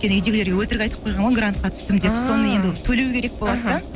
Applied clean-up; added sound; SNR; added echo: none; Engine; 14 dB; none.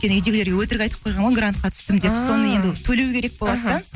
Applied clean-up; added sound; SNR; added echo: none; none; none; none.